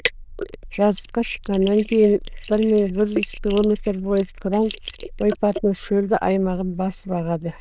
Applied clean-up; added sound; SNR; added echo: neural diffusion model UNIVERSE++.